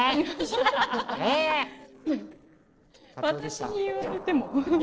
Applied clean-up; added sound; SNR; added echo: neural separator model SepFormer DNS4.